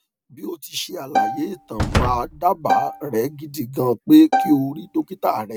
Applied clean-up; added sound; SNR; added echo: none; Slam + Bowed string instrument; 3 dB; none.